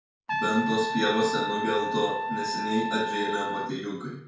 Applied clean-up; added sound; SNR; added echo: none; Trumpet; 3 dB; reverberation time 0.5 s.